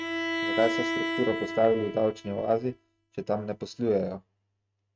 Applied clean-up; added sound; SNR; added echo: neural mask model RNNoise.